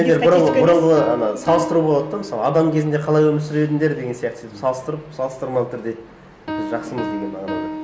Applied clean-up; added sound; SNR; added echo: none; Piano; 12 dB; none.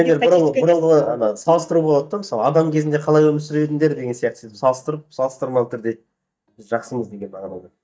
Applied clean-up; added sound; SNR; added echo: neural mask model DeepFilterNet 3.